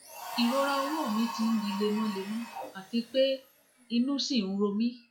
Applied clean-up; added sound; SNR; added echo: classical method log-MMSE.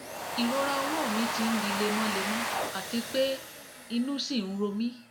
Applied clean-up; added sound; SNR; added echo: none; Domestic sounds, home sounds; 3 dB; none.